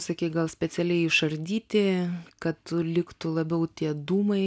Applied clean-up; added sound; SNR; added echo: none; none; none; none.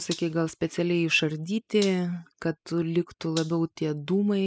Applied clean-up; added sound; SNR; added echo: classical method spectral subtraction.